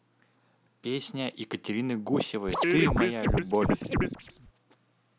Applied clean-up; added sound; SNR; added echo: none; Scratching (performance technique); -3 dB; none.